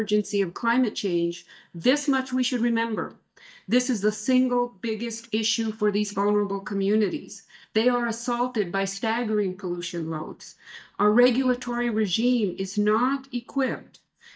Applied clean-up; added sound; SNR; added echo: neural mask model DeepFilterNet 3.